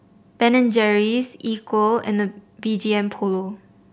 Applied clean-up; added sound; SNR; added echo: none; none; none; none.